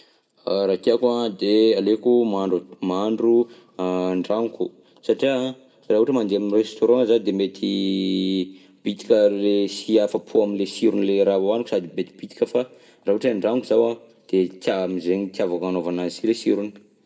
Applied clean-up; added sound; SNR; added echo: none; none; none; reverberation time 0.5 s.